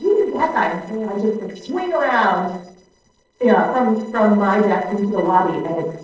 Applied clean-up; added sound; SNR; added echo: neural separator model SepFormer DNS4.